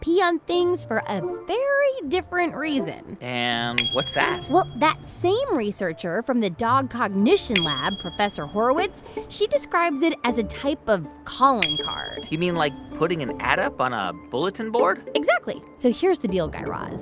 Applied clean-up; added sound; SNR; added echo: none; Bicycle bell; 9 dB; none.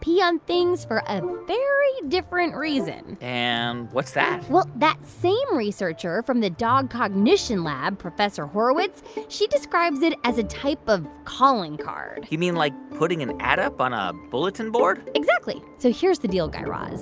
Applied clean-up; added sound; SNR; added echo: none; none; none; none.